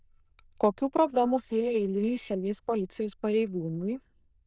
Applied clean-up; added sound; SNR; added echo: neural diffusion model UNIVERSE++.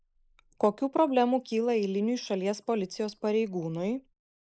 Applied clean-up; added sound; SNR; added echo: neural mask model Resemble Enhance denoiser.